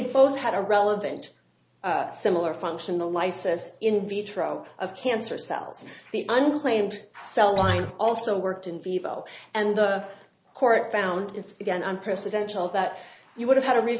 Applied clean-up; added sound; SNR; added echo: none; Acoustic guitar; 2 dB; none.